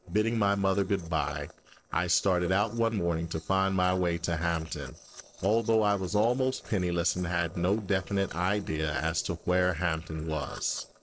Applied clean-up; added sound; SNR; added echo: neural separator model SepFormer DNS4.